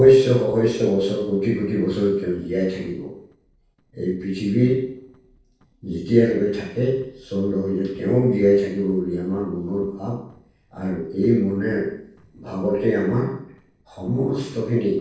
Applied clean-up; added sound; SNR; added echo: neural separator model SepFormer DNS4.